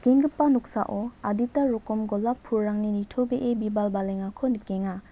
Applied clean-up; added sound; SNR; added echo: none; none; none; none.